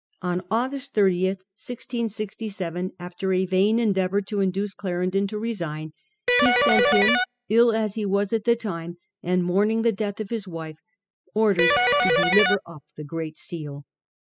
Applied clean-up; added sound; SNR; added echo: classical method spectral subtraction.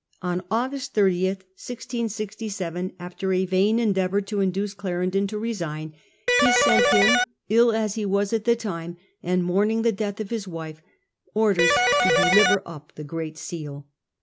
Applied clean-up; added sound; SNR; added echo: none; Electric guitar; -5 dB; none.